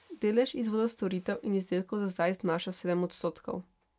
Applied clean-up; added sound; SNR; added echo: none; none; none; none.